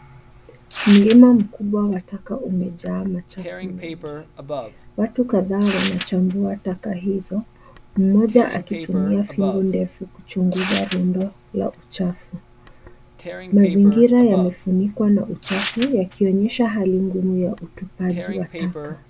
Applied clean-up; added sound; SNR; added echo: none; Tearing; 15 dB; none.